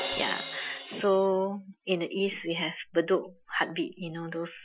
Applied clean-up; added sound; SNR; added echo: classical method Wiener filter.